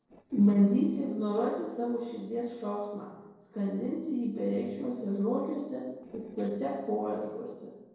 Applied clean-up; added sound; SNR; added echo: neural separator model SepFormer DNS4.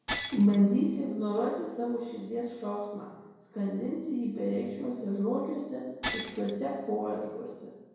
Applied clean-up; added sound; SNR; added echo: none; Shatter; 14 dB; reverberation time 0.9 s.